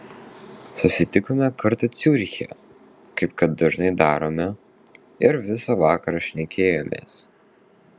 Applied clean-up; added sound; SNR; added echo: none; none; none; none.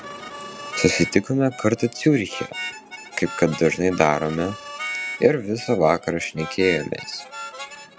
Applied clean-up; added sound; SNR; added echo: none; Harmonica; 12 dB; none.